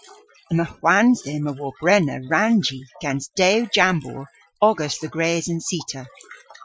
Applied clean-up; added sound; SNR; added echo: classical method Wiener filter.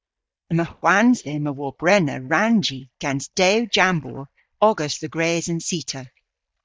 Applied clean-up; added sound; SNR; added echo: neural mask model DeepFilterNet 3.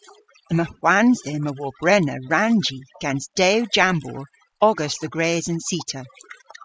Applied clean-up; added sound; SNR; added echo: classical method spectral subtraction.